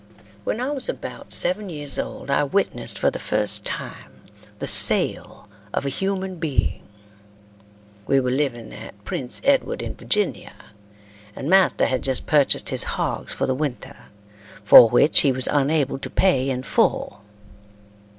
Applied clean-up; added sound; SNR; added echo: none; none; none; none.